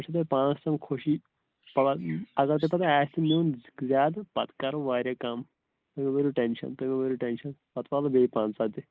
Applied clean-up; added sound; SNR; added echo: neural mask model Resemble Enhance denoiser.